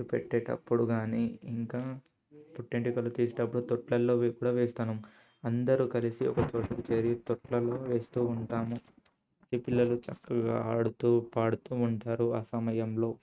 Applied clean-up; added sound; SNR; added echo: neural mask model RNNoise.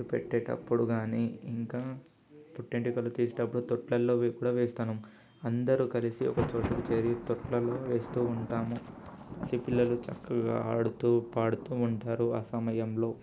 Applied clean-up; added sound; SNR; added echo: none; Thunder; 13 dB; none.